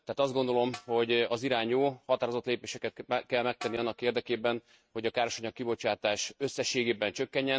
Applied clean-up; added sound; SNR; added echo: neural mask model RNNoise.